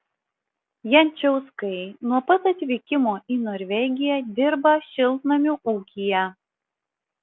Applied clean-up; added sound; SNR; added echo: none; none; none; none.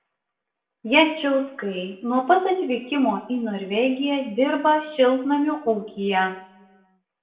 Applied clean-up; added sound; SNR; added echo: none; none; none; reverberation time 0.6 s.